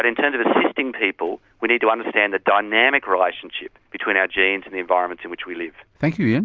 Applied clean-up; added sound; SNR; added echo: none; none; none; none.